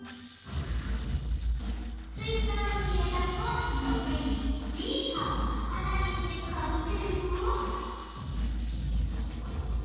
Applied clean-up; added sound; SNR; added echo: neural separator model SepFormer DNS4.